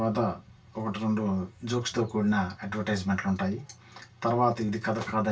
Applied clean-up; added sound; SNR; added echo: none; none; none; reverberation time 0.2 s.